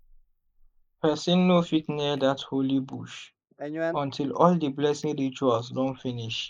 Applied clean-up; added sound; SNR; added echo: neural mask model Resemble Enhance denoiser.